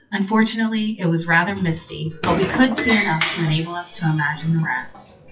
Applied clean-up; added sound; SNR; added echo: classical method WPE with log-MMSE.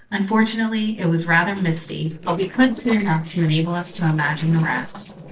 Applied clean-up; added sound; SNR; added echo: neural separator model SepFormer DNS4.